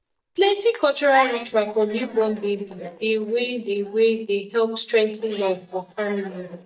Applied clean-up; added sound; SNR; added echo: neural mask model DeepFilterNet 3.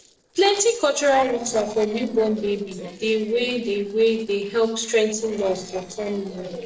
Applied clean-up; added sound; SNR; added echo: neural separator model SepFormer DNS4.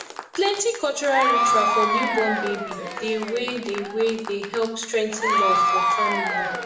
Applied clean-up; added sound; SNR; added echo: none; Applause / Crowd / Cheering; -1 dB; reverberation time 0.7 s.